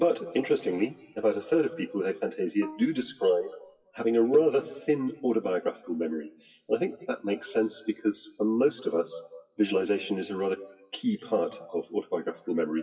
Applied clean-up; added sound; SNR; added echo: classical method WPE with log-MMSE.